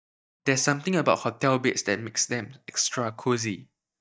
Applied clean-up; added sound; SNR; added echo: neural mask model DeepFilterNet 3.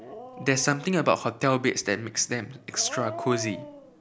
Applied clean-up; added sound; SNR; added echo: none; Dog; 14 dB; none.